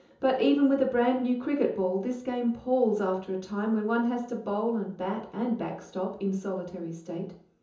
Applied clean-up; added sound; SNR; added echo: none; none; none; reverberation time 0.6 s.